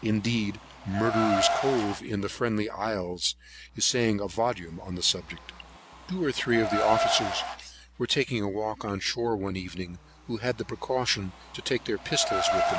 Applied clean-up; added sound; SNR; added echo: none; Car; 5 dB; none.